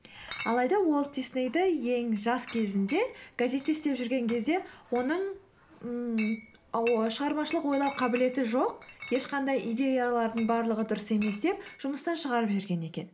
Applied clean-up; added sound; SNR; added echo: none; Chatter / Chink, clink; 19 dB; none.